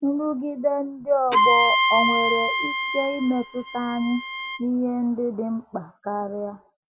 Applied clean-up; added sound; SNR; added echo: none; Bowed string instrument; -2 dB; none.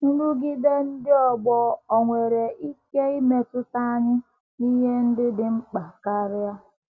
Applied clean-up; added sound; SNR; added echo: none; none; none; none.